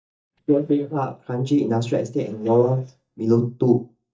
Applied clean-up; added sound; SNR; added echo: neural mask model DeepFilterNet 3.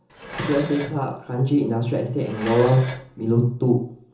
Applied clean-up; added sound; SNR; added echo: none; Dishes, pots, and pans; 14 dB; reverberation time 0.6 s.